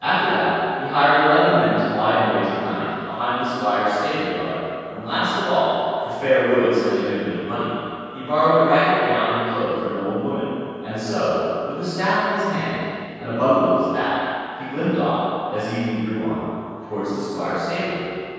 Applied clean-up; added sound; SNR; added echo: none; none; none; reverberation time 2.2 s.